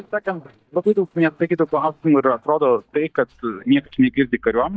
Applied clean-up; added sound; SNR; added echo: neural mask model DeepFilterNet 3.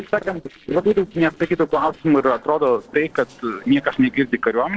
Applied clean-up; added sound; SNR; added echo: neural separator model SepFormer DNS4.